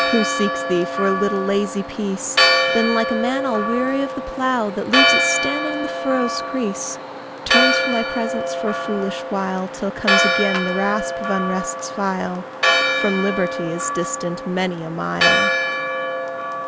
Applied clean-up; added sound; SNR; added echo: none; Church bell; -2 dB; none.